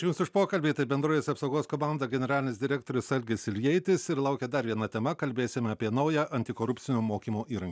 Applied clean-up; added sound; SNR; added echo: none; none; none; none.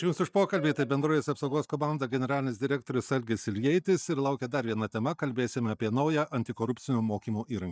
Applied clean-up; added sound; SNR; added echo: neural mask model DeepFilterNet 3.